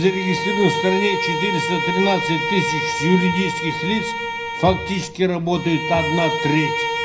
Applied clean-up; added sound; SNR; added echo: none; Bowed string instrument; 3 dB; reverberation time 0.4 s.